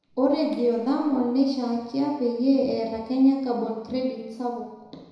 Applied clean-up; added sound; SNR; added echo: none; none; none; reverberation time 1.0 s.